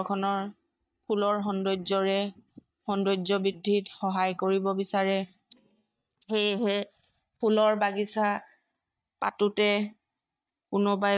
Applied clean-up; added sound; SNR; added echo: neural mask model DeepFilterNet 3.